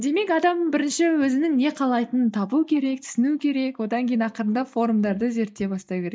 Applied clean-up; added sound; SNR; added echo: neural mask model DeepFilterNet 3.